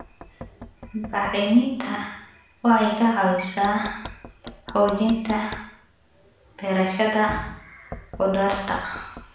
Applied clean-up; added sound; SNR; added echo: none; Knock; 18 dB; reverberation time 0.7 s.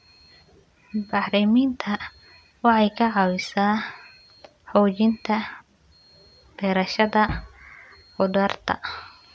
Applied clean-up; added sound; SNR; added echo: none; none; none; none.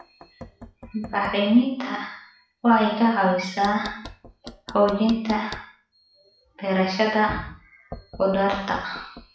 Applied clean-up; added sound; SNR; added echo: classical method WPE with log-MMSE.